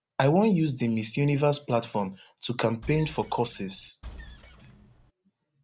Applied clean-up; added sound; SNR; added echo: none; Engine; 18 dB; none.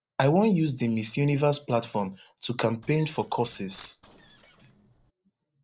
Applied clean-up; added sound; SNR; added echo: neural separator model SepFormer DNS4.